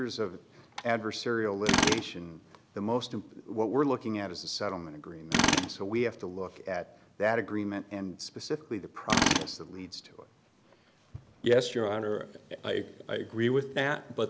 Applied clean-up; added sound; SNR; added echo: none; Tools; 1 dB; none.